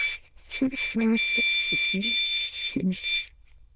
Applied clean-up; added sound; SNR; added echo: neural diffusion model UNIVERSE++.